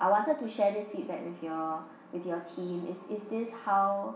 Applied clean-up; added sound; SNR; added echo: none; none; none; reverberation time 0.8 s.